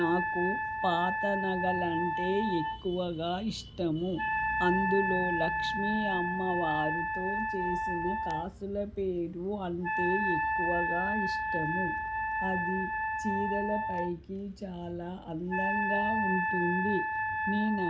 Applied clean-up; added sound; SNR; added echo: none; Wind instrument, woodwind instrument; 0 dB; none.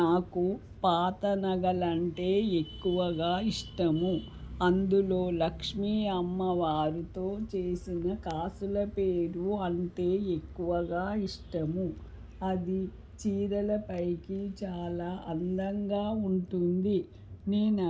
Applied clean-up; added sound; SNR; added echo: none; none; none; none.